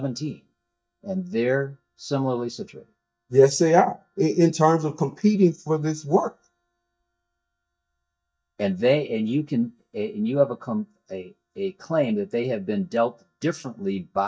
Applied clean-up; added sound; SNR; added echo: neural mask model DeepFilterNet 3.